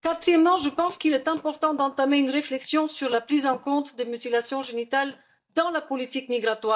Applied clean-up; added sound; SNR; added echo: neural mask model DeepFilterNet 3.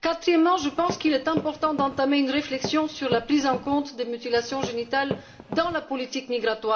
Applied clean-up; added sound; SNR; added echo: none; Walk, footsteps; 11 dB; reverberation time 0.8 s.